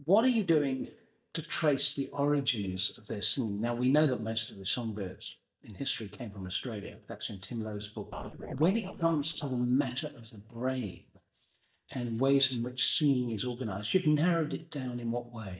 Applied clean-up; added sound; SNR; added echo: neural mask model DeepFilterNet 3.